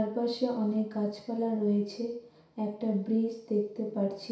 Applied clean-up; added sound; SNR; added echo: none; none; none; reverberation time 0.6 s.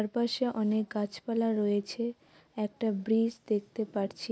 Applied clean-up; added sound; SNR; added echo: none; none; none; none.